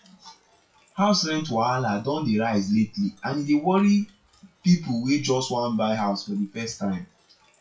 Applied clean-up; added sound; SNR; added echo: classical method WPE with log-MMSE.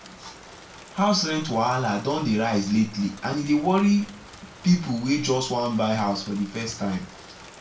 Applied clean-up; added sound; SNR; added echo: none; Rain; 20 dB; reverberation time 0.3 s.